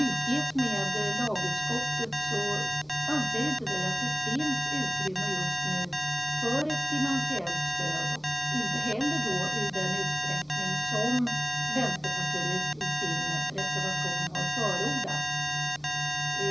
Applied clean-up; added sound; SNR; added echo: none; Alarm; -3 dB; reverberation time 0.5 s.